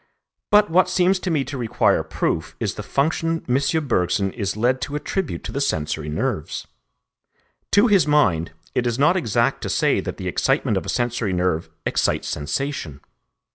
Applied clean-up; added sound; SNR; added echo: none; none; none; none.